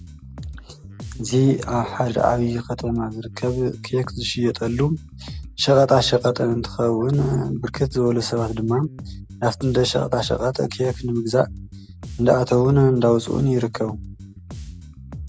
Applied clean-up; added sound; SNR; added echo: none; Bass guitar; 15 dB; none.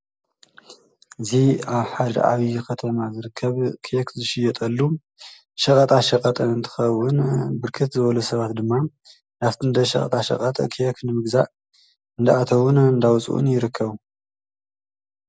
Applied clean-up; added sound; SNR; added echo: none; none; none; none.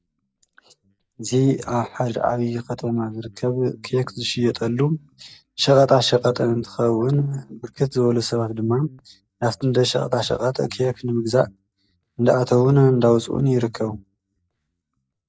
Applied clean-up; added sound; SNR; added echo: neural mask model DeepFilterNet 3.